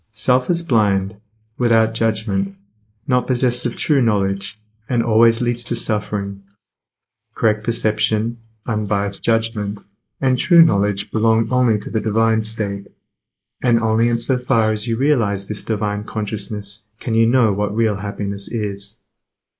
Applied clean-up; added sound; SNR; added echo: neural mask model Resemble Enhance denoiser.